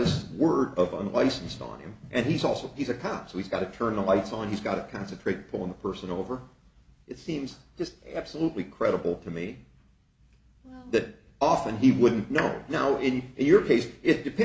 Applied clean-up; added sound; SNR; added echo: none; none; none; none.